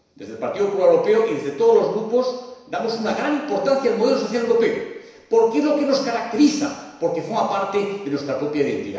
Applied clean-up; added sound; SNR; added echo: none; none; none; reverberation time 1.0 s.